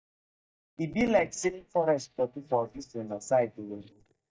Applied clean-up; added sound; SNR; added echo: neural mask model DeepFilterNet 3.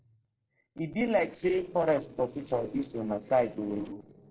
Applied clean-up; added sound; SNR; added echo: neural separator model SepFormer DNS4.